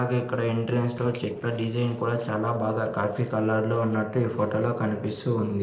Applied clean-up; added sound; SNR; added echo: neural separator model SepFormer DNS4.